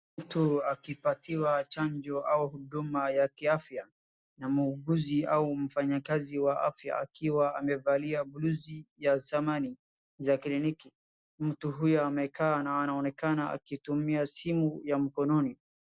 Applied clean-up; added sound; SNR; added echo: none; none; none; none.